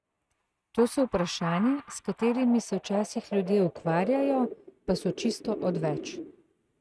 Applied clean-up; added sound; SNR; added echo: neural mask model RNNoise.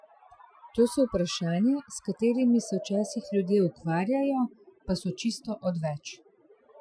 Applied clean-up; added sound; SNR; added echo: classical method Wiener filter.